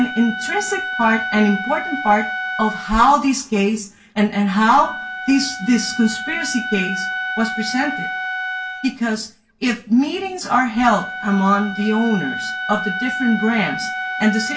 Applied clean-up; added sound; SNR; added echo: none; Wind instrument, woodwind instrument; 8 dB; reverberation time 0.2 s.